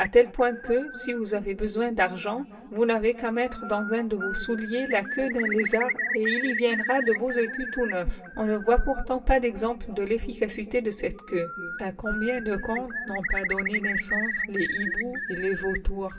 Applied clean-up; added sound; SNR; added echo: none; Bird; 7 dB; reverberation time 2.9 s.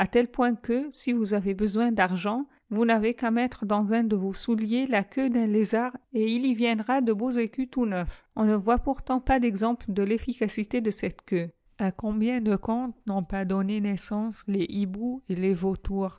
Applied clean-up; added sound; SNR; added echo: none; none; none; none.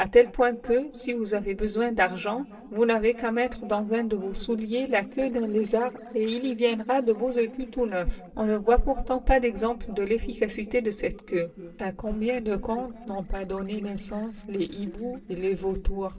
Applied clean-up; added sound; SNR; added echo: neural separator model SepFormer DNS4.